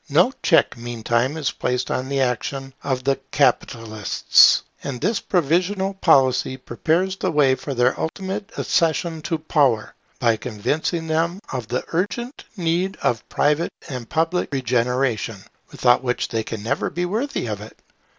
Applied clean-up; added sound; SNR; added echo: none; none; none; none.